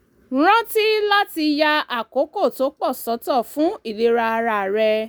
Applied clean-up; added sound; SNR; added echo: none; none; none; none.